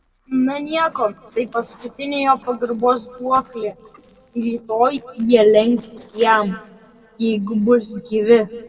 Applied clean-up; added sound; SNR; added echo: neural separator model SepFormer DNS4.